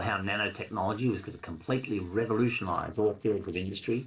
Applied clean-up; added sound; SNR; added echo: neural separator model SepFormer DNS4.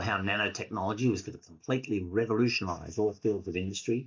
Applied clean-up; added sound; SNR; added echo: neural mask model DeepFilterNet 3.